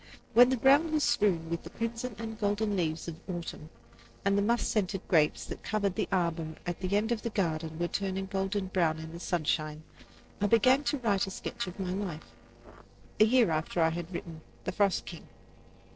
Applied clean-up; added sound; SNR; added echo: neural separator model SepFormer DNS4.